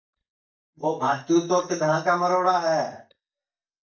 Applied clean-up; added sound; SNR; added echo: neural mask model DeepFilterNet 3.